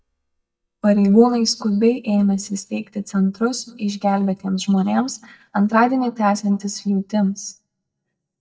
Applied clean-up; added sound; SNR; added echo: neural mask model DeepFilterNet 3.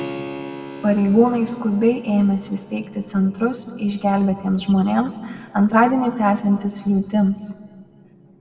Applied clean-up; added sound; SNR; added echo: none; Keyboard (musical); 18 dB; reverberation time 1.5 s.